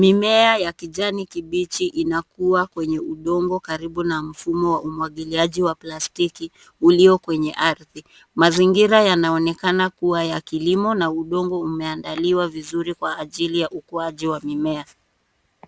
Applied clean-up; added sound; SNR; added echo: none; none; none; none.